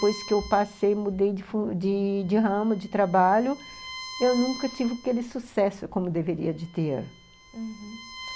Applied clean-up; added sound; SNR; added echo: none; Bowed string instrument; 17 dB; none.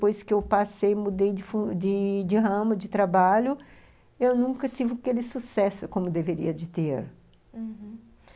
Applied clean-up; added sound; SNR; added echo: none; none; none; none.